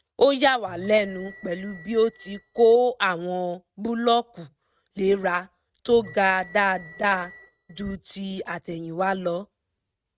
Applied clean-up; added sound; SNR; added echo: neural mask model RNNoise.